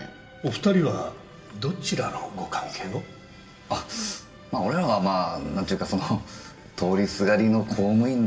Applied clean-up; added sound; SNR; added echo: none; none; none; reverberation time 0.2 s.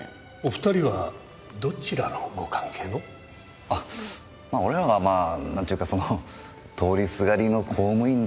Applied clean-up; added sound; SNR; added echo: none; none; none; none.